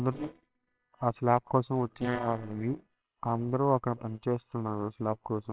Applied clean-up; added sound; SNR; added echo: neural separator model SepFormer WHAMR!.